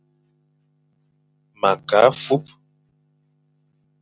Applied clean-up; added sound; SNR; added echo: none; none; none; none.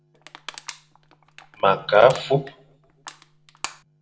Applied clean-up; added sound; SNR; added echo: none; Crushing; 18 dB; reverberation time 0.5 s.